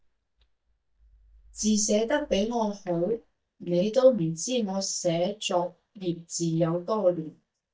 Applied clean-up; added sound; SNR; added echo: neural mask model DeepFilterNet 3.